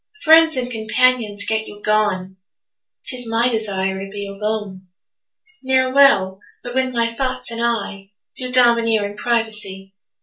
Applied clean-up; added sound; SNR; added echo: none; none; none; reverberation time 0.2 s.